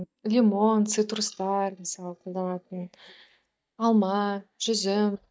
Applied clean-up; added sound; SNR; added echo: neural mask model DeepFilterNet 3.